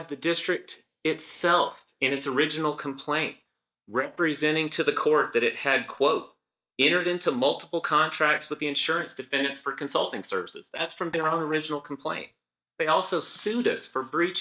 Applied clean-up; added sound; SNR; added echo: neural mask model DeepFilterNet 3.